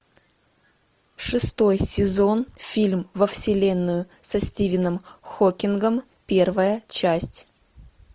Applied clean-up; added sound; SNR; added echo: none; none; none; none.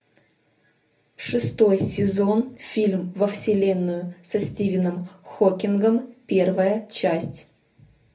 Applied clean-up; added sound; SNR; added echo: none; none; none; reverberation time 0.3 s.